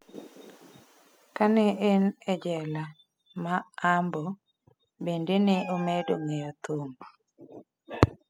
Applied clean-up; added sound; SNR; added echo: classical method spectral subtraction.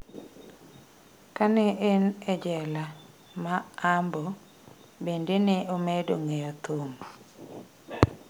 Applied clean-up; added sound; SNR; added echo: none; none; none; none.